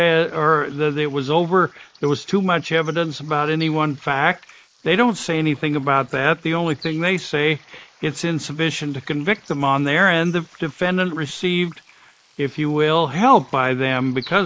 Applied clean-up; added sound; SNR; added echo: neural mask model Resemble Enhance denoiser.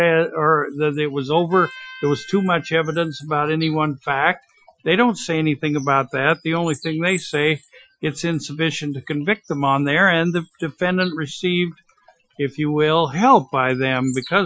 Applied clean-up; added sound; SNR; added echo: classical method Wiener filter.